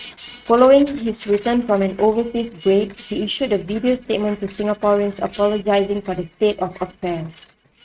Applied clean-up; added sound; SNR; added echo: neural mask model RNNoise.